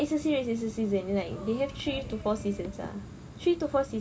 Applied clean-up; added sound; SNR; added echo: none; none; none; none.